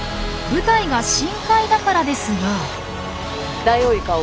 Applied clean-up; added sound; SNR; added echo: none; Tools; 19 dB; none.